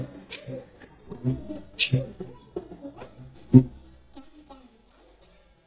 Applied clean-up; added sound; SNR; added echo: neural mask model DeepFilterNet 3.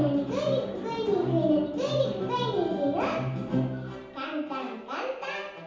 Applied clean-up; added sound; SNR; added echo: none; Thump, thud; 18 dB; reverberation time 0.8 s.